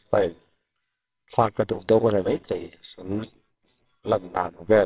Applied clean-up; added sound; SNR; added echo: neural separator model SepFormer WHAMR!.